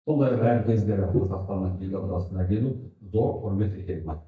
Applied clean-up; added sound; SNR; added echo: neural mask model DeepFilterNet 3.